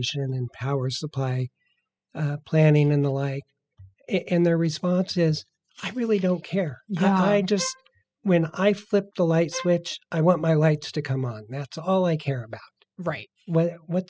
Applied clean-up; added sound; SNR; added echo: classical method spectral subtraction.